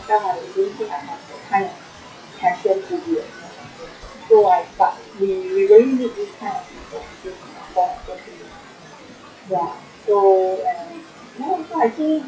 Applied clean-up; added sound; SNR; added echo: classical method WPE with log-MMSE.